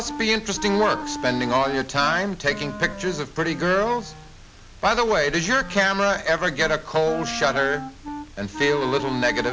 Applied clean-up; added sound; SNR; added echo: none; Wind instrument, woodwind instrument; 12 dB; none.